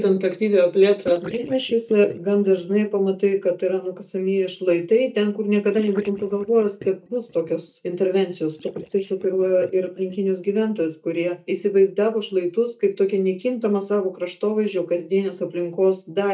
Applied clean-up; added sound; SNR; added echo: neural mask model DeepFilterNet 3.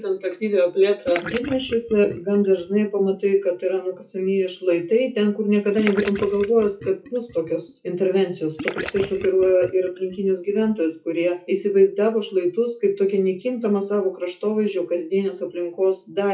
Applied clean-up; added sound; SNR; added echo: classical method WPE with log-MMSE.